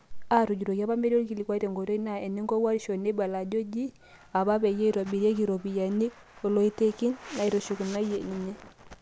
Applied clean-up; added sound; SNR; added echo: none; none; none; none.